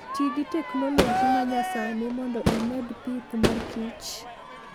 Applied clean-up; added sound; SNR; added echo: none; Crowd / Fireworks; -1 dB; none.